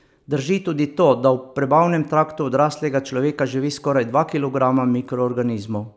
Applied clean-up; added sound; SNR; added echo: none; none; none; none.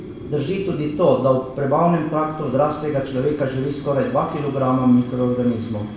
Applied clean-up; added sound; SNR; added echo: none; Fire; 16 dB; reverberation time 0.6 s.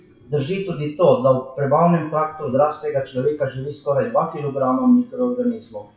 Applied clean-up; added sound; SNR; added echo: classical method WPE with log-MMSE.